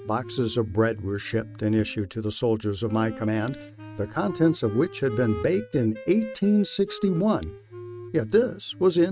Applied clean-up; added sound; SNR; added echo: neural mask model RNNoise.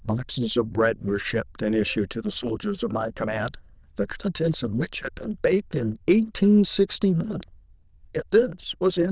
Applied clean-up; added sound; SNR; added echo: neural diffusion model UNIVERSE++.